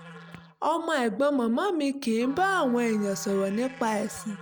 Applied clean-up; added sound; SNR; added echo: none; Musical instrument; 19 dB; none.